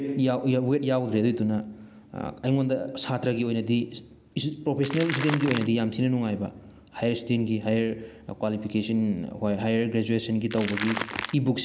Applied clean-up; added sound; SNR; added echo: none; Crackle; 6 dB; none.